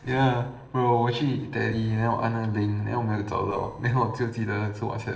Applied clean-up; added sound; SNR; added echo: neural separator model SepFormer DNS4.